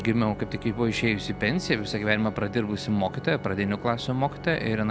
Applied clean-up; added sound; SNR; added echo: none; Organ; 12 dB; none.